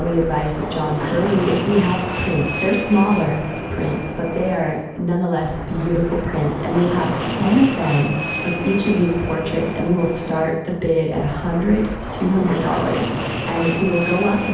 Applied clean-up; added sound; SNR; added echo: none; Fixed-wing aircraft, airplane; 6 dB; reverberation time 0.8 s.